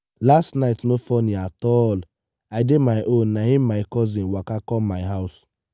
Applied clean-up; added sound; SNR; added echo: none; none; none; none.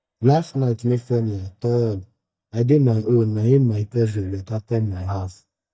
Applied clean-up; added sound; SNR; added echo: neural mask model DeepFilterNet 3.